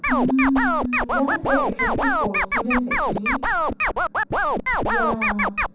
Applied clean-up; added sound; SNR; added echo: none; Scratching (performance technique); -4 dB; reverberation time 0.7 s.